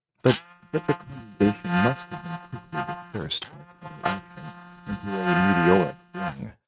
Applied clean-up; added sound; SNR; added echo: neural mask model RNNoise.